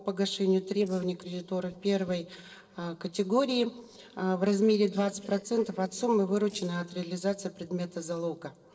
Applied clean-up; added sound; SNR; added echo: neural separator model SepFormer DNS4.